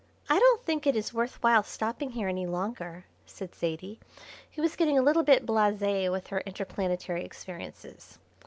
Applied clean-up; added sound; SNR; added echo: none; none; none; none.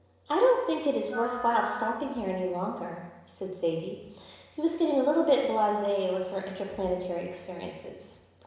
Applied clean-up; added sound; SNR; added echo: none; Wind instrument, woodwind instrument; 11 dB; reverberation time 1.0 s.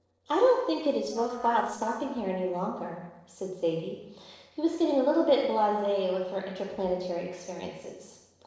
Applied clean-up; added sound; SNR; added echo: neural separator model SepFormer DNS4.